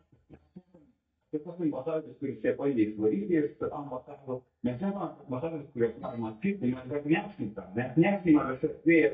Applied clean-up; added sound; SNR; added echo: neural mask model DeepFilterNet 3.